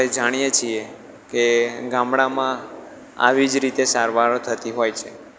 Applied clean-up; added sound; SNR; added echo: none; none; none; none.